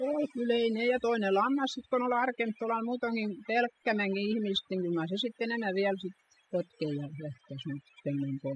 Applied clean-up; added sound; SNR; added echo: classical method spectral subtraction.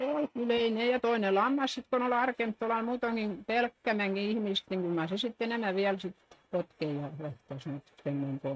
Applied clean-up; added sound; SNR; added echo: neural mask model RNNoise.